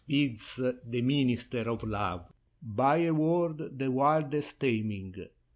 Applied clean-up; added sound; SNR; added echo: none; none; none; none.